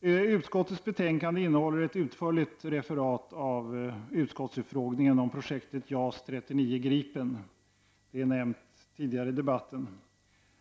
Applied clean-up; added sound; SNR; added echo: none; none; none; none.